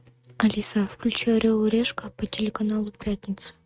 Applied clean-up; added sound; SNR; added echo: neural mask model RNNoise.